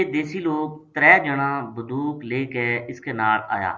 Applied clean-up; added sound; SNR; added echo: none; none; none; none.